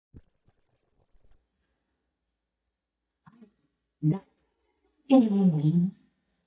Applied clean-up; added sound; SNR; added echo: neural mask model DeepFilterNet 3.